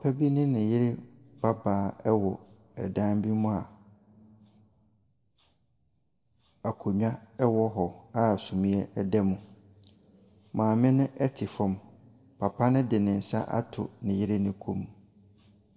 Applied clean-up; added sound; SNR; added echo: none; none; none; reverberation time 1.2 s.